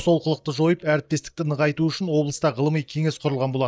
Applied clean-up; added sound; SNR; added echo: neural mask model DeepFilterNet 3.